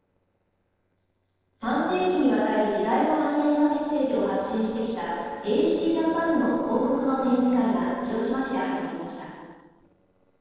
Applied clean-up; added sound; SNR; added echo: neural separator model SepFormer DNS4.